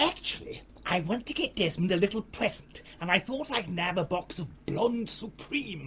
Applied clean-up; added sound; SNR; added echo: none; none; none; none.